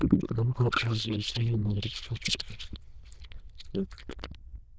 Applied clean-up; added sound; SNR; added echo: neural diffusion model UNIVERSE++.